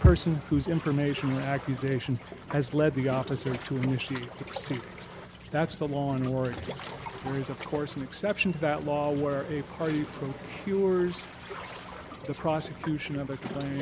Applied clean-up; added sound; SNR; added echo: none; Waves, surf; 13 dB; none.